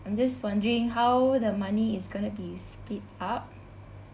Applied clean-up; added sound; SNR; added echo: none; none; none; none.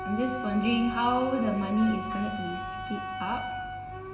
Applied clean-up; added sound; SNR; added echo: none; Wind instrument, woodwind instrument; 6 dB; reverberation time 1.6 s.